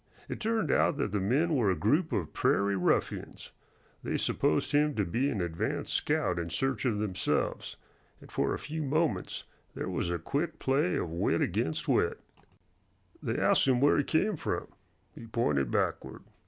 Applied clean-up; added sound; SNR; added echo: none; none; none; none.